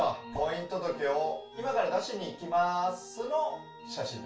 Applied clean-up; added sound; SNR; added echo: none; none; none; reverberation time 0.3 s.